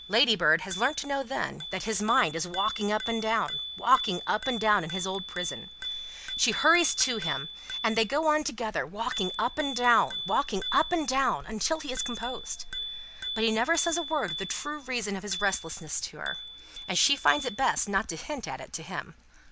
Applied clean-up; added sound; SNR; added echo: none; Bicycle bell; 10 dB; none.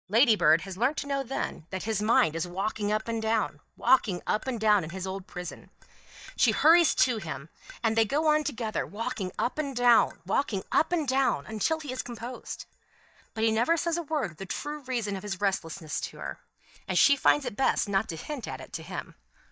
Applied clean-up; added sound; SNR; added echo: neural mask model DeepFilterNet 3.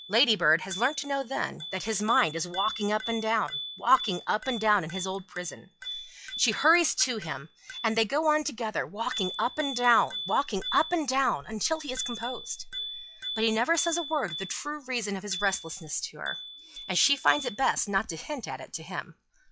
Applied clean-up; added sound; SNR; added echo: classical method log-MMSE.